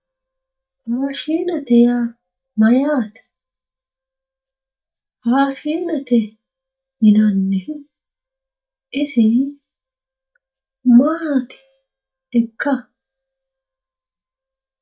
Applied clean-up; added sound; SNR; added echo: neural mask model DeepFilterNet 3.